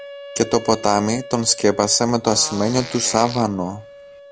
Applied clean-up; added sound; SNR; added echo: none; Fart + Wind instrument, woodwind instrument; 15 dB; none.